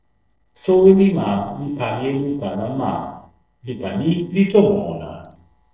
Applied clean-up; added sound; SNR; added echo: neural separator model SepFormer DNS4.